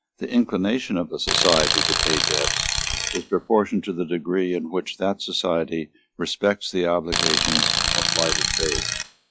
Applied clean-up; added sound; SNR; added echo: classical method log-MMSE.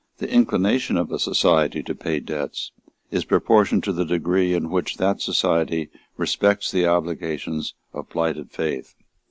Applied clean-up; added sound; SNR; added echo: none; none; none; none.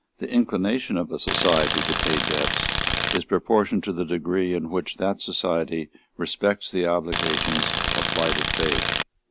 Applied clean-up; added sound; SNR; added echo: none; Tools; -4 dB; none.